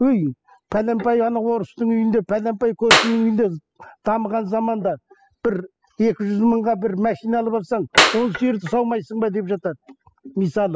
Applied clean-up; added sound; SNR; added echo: classical method spectral subtraction.